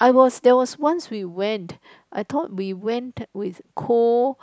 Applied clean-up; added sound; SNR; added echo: none; none; none; none.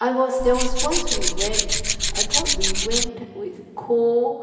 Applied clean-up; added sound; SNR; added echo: none; Tools; -3 dB; reverberation time 2.7 s.